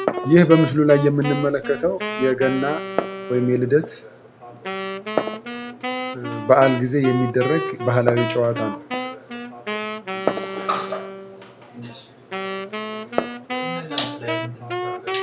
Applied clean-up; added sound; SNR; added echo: none; Wind instrument, woodwind instrument + Glass; 6 dB; none.